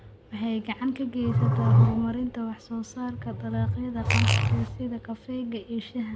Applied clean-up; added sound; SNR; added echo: none; Fart + Growling; -4 dB; none.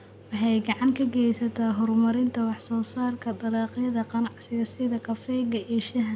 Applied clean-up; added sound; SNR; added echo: none; none; none; none.